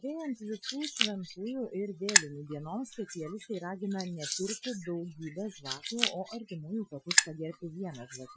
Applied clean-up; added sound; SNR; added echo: classical method Wiener filter.